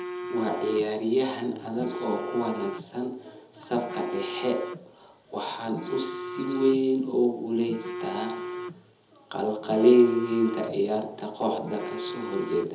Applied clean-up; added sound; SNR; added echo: none; Telephone; 10 dB; reverberation time 0.8 s.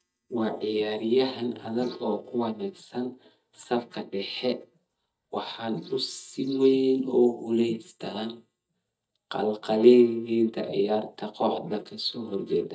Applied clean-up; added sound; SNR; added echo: neural mask model DeepFilterNet 3.